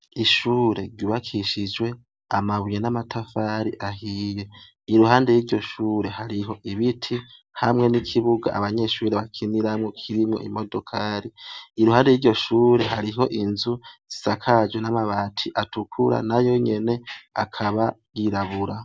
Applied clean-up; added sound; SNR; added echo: none; none; none; none.